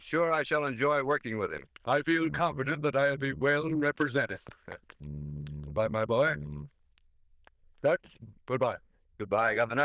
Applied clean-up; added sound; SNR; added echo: neural diffusion model UNIVERSE++.